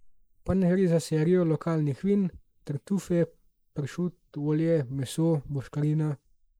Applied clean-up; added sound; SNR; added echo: neural mask model Resemble Enhance denoiser.